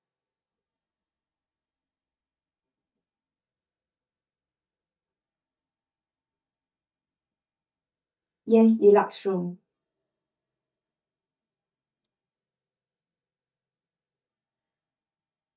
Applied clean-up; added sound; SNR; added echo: neural mask model DeepFilterNet 3.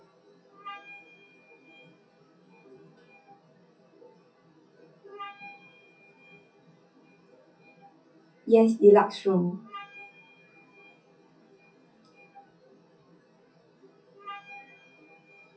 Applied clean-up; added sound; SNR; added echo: classical method WPE with log-MMSE.